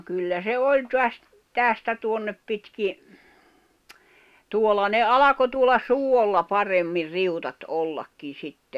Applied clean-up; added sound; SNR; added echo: none; none; none; none.